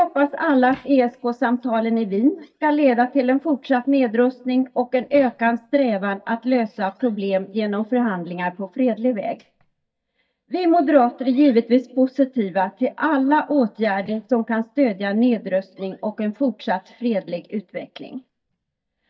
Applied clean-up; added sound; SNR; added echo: neural mask model DeepFilterNet 3.